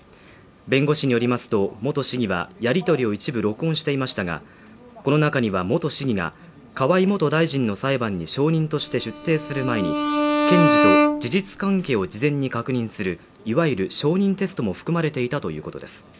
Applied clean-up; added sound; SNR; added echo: none; Bowed string instrument; -1 dB; none.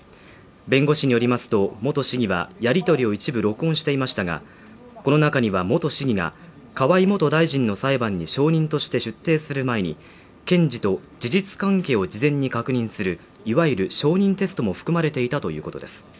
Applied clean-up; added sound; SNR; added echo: none; none; none; none.